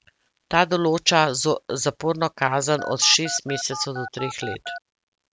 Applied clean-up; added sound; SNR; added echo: none; Telephone; 11 dB; none.